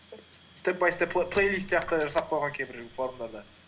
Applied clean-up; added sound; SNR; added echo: none; Coin (dropping); 15 dB; none.